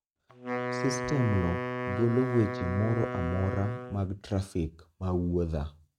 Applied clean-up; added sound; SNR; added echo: neural mask model RNNoise.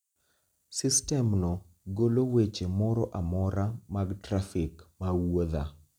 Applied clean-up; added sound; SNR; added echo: none; none; none; none.